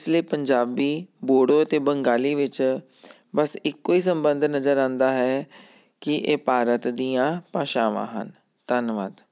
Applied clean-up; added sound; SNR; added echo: none; none; none; none.